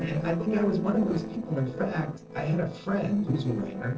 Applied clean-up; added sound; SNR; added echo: neural separator model SepFormer DNS4.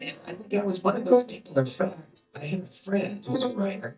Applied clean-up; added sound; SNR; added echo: neural mask model DeepFilterNet 3.